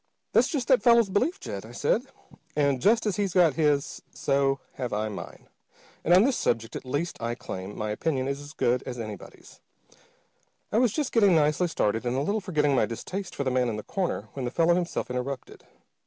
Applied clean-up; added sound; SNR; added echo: none; none; none; none.